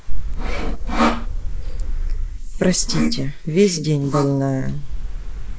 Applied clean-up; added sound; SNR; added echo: neural mask model Resemble Enhance denoiser.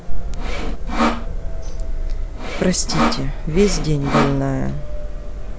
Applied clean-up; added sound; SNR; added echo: none; Sawing; 5 dB; none.